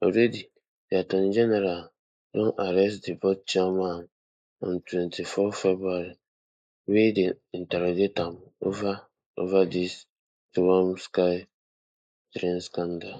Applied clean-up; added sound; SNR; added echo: neural mask model Resemble Enhance denoiser.